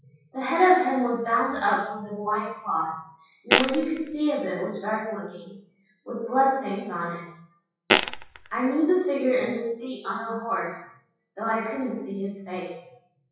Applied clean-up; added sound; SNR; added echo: classical method WPE with log-MMSE.